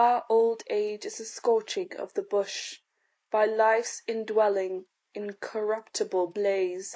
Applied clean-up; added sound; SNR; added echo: neural mask model Resemble Enhance denoiser.